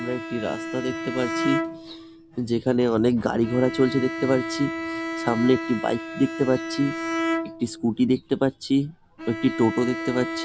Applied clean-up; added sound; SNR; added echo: none; Bowed string instrument; 7 dB; none.